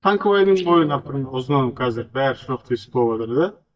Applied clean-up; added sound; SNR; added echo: neural mask model DeepFilterNet 3.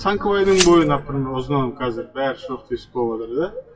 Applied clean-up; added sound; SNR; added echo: classical method WPE with log-MMSE.